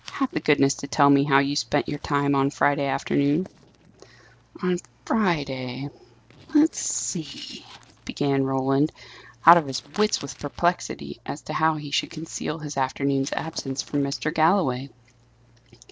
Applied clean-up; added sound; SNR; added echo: neural separator model SepFormer DNS4.